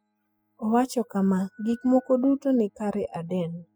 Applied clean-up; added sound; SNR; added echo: classical method spectral subtraction.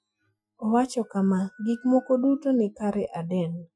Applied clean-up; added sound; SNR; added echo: classical method Wiener filter.